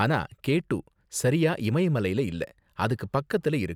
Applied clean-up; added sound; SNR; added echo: none; none; none; none.